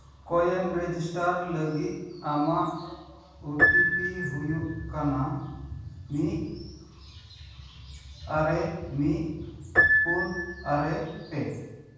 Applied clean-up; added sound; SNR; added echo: none; Piano; 1 dB; reverberation time 1.2 s.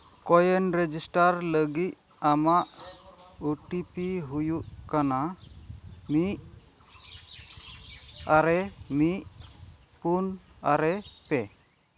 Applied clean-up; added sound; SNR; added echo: none; none; none; none.